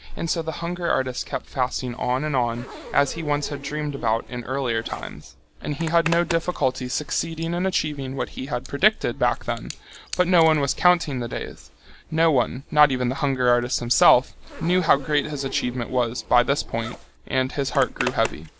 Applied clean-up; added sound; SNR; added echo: none; Zipper (clothing); 17 dB; none.